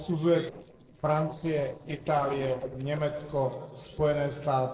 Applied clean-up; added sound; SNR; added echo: neural separator model SepFormer DNS4.